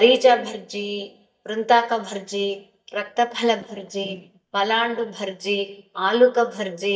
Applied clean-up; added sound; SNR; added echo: neural mask model DeepFilterNet 3.